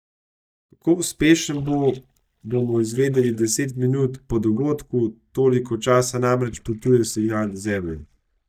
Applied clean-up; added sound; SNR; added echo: neural mask model DeepFilterNet 3.